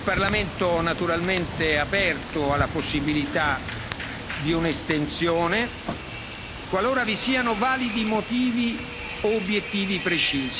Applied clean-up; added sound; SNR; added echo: none; Rain / Train; 2 dB; none.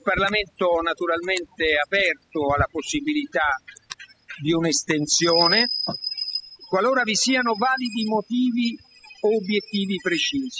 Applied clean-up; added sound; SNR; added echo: classical method spectral subtraction.